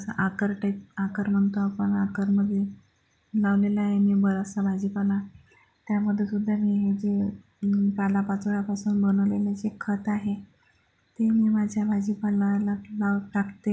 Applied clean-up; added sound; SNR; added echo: none; none; none; none.